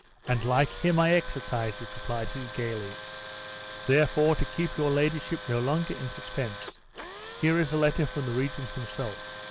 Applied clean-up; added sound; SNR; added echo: none; Tools; 12 dB; none.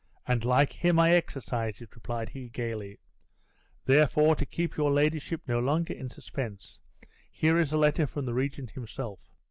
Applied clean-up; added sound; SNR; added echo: none; none; none; none.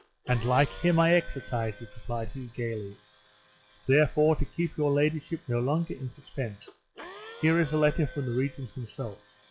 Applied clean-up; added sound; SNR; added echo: classical method log-MMSE.